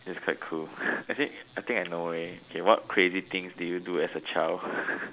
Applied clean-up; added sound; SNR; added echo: none; none; none; none.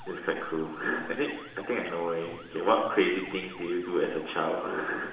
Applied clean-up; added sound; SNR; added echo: none; Motor vehicle (road) / Siren; 20 dB; reverberation time 0.9 s.